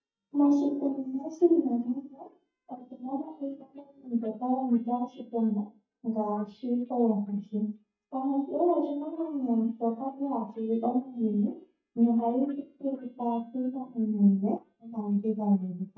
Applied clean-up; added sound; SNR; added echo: neural mask model DeepFilterNet 3.